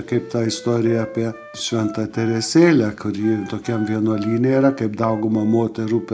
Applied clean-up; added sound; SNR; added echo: none; Wind instrument, woodwind instrument; 19 dB; reverberation time 0.2 s.